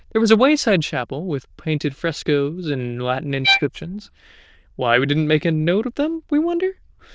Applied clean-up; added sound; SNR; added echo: neural diffusion model UNIVERSE++.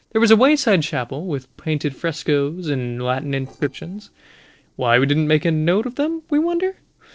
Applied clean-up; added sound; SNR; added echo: neural separator model SepFormer DNS4.